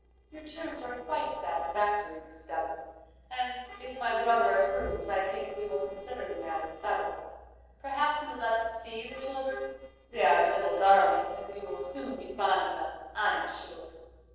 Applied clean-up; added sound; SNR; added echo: neural separator model SepFormer DNS4.